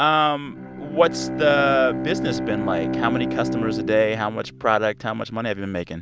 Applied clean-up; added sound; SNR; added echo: none; Bowed string instrument; 6 dB; none.